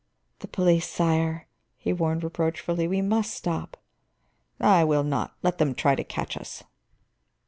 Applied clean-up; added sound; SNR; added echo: none; none; none; none.